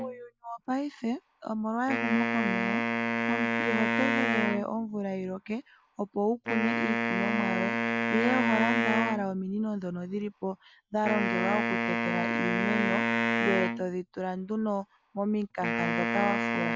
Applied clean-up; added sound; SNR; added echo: none; Wind instrument, woodwind instrument; -1 dB; none.